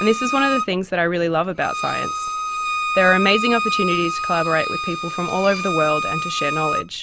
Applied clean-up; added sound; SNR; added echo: none; Bowed string instrument; 3 dB; none.